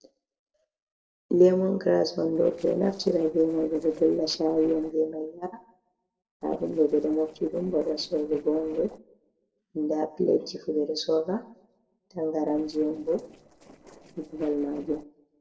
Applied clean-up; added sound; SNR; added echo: neural separator model SepFormer DNS4.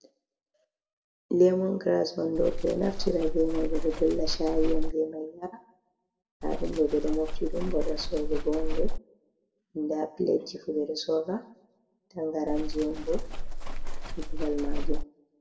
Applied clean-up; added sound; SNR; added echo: none; Livestock, farm animals, working animals; -2 dB; reverberation time 0.6 s.